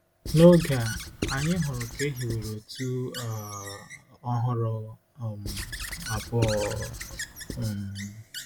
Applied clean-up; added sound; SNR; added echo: none; Squeak / Writing; 10 dB; none.